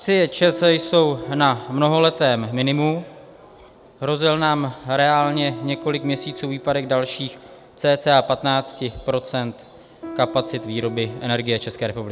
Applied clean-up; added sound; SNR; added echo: none; Wind chime + Piano; 17 dB; none.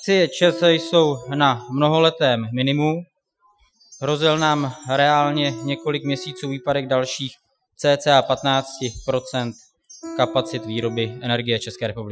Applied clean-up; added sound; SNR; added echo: classical method Wiener filter.